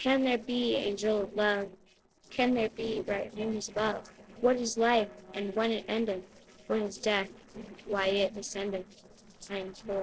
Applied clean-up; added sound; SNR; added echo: neural separator model SepFormer DNS4.